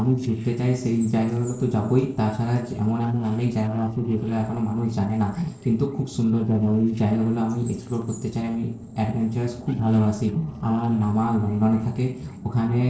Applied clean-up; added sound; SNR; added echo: neural separator model SepFormer DNS4.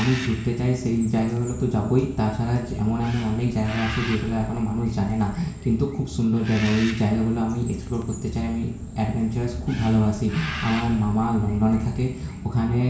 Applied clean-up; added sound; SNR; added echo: none; Bird; 14 dB; reverberation time 0.6 s.